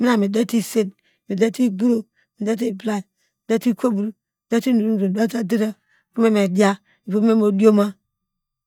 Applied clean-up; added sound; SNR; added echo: neural mask model DeepFilterNet 3.